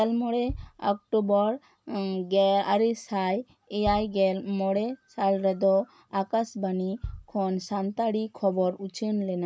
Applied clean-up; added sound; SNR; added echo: none; Bass drum; 18 dB; none.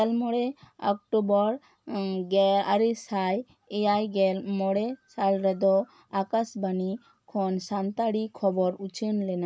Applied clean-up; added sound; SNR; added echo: none; none; none; none.